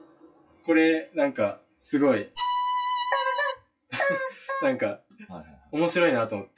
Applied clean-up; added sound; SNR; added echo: classical method WPE with log-MMSE.